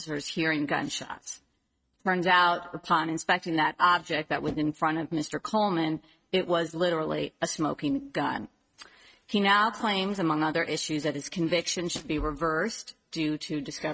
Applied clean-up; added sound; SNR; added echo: neural mask model RNNoise.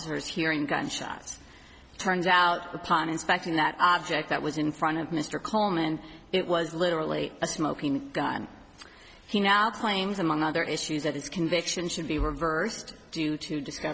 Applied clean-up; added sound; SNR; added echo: none; none; none; none.